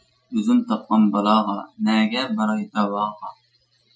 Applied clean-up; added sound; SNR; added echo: classical method Wiener filter.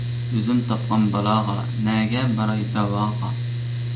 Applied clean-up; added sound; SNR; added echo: none; Mechanical fan; 2 dB; none.